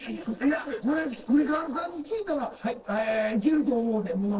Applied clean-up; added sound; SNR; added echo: neural separator model SepFormer DNS4.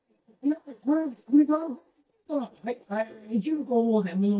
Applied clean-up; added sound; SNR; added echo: neural mask model DeepFilterNet 3.